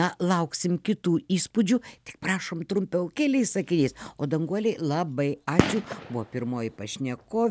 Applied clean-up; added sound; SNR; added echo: none; Gunshot, gunfire; 5 dB; none.